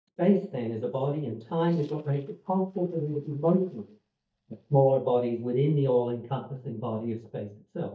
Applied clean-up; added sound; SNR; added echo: neural mask model DeepFilterNet 3.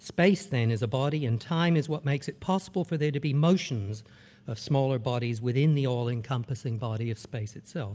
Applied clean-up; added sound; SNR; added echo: none; none; none; none.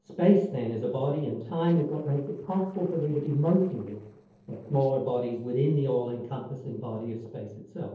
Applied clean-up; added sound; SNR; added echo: neural separator model SepFormer DNS4.